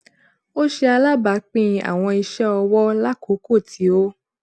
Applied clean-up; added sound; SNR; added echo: none; none; none; none.